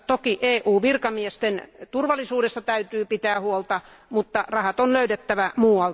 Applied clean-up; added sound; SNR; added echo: none; none; none; none.